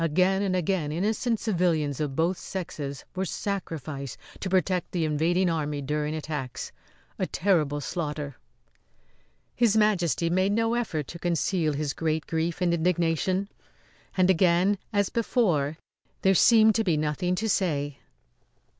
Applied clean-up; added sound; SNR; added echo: none; none; none; none.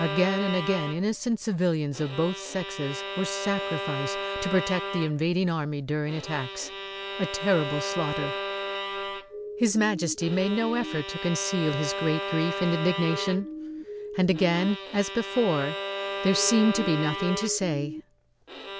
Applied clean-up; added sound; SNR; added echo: none; Bowed string instrument + Siren; 6 dB; none.